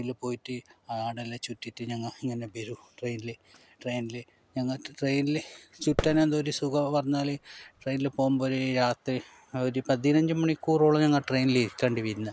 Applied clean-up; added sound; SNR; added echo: none; Fireworks; 11 dB; none.